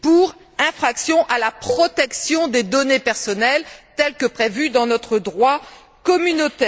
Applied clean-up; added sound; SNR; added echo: none; Cowbell; 12 dB; none.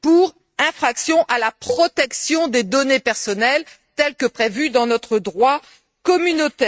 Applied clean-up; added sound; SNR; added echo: neural mask model RNNoise.